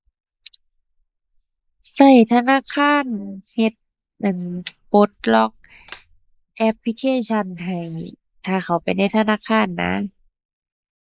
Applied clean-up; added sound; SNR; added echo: neural mask model Resemble Enhance denoiser.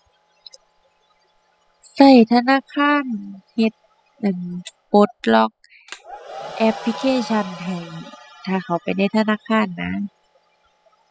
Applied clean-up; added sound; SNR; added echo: classical method spectral subtraction.